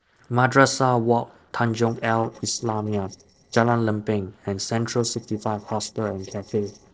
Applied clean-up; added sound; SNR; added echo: neural separator model SepFormer DNS4.